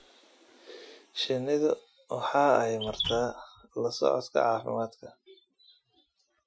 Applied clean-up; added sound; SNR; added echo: classical method Wiener filter.